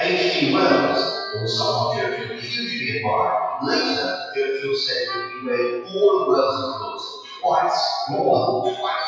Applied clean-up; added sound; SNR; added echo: classical method WPE with log-MMSE.